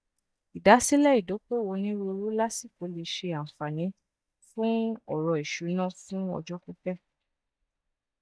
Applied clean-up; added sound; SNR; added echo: neural mask model DeepFilterNet 3.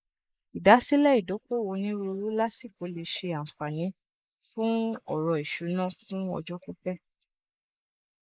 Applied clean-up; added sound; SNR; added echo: neural mask model Resemble Enhance denoiser.